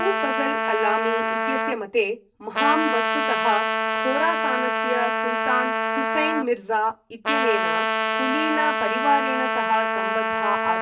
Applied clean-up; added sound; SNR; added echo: none; Trumpet; -2 dB; reverberation time 0.1 s.